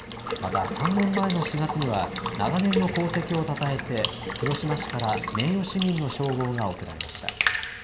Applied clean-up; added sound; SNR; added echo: none; Water tap, faucet / Water / Liquid; 3 dB; reverberation time 0.5 s.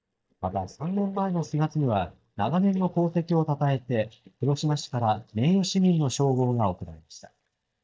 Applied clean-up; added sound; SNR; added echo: neural mask model DeepFilterNet 3.